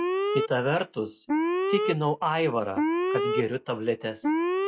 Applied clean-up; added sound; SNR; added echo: classical method log-MMSE.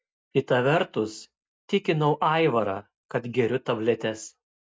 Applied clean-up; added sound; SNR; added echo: none; none; none; none.